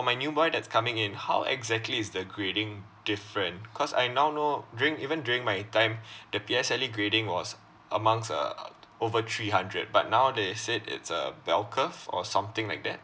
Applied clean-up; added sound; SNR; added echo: none; none; none; none.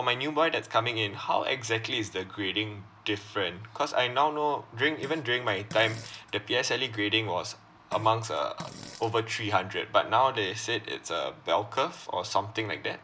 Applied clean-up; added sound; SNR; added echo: none; Fart; 18 dB; none.